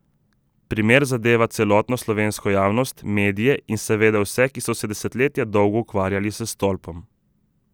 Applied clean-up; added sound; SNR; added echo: none; none; none; none.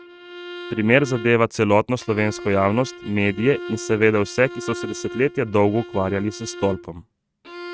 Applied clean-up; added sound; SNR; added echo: neural mask model RNNoise.